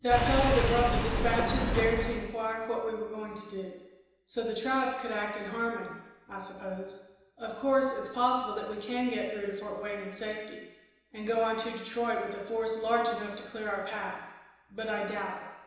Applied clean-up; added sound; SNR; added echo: none; Engine / Car; -3 dB; reverberation time 1.0 s.